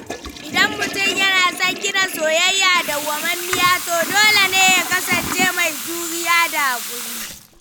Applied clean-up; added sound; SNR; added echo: none; Toilet flush / Water tap, faucet; 8 dB; none.